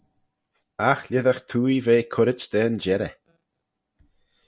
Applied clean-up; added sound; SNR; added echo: none; none; none; none.